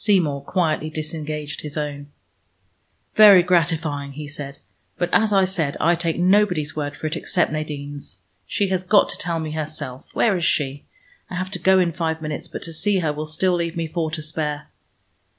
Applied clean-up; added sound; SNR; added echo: none; none; none; none.